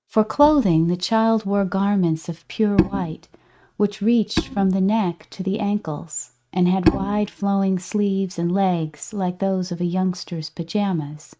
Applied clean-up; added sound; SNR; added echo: neural mask model RNNoise.